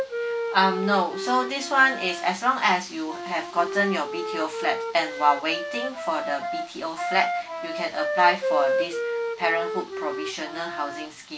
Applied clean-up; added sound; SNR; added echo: none; Wind instrument, woodwind instrument; 4 dB; none.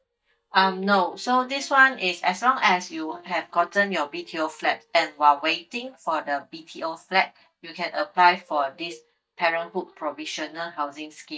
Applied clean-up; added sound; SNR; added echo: neural mask model DeepFilterNet 3.